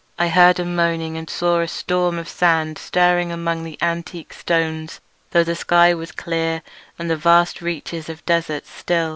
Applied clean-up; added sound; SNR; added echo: none; none; none; none.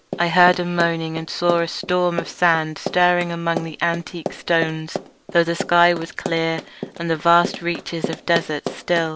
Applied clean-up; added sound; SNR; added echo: none; Run; 11 dB; none.